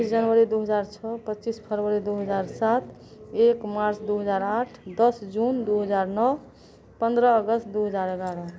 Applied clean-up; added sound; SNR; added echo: none; none; none; none.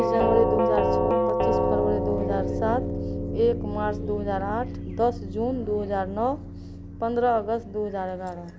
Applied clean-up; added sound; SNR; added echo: none; Doorbell; 0 dB; none.